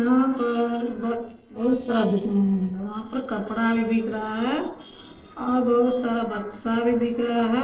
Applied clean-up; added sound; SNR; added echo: neural separator model SepFormer DNS4.